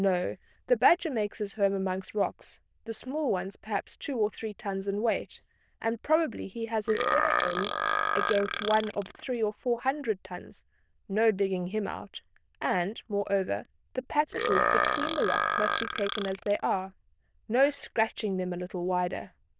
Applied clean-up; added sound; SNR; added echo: neural diffusion model UNIVERSE++.